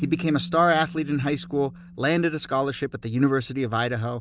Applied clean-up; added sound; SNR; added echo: none; Keyboard (musical); 16 dB; none.